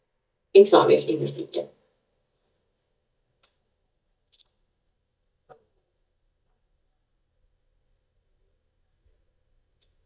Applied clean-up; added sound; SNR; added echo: neural mask model DeepFilterNet 3.